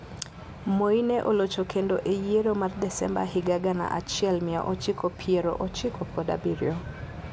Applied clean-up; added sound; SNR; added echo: none; none; none; none.